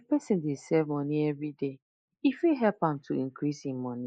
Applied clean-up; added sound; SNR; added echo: neural mask model Resemble Enhance denoiser.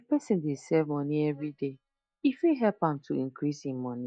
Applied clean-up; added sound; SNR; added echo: neural mask model DeepFilterNet 3.